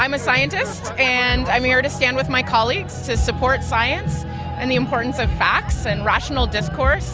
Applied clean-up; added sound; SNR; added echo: none; none; none; none.